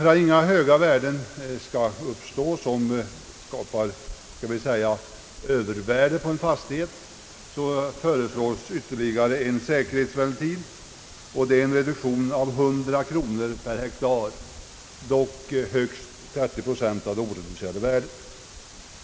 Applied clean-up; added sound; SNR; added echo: none; none; none; none.